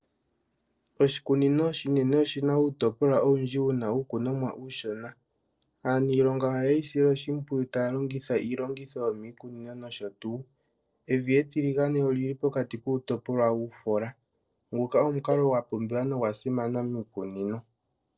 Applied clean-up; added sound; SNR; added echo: neural separator model SepFormer DNS4.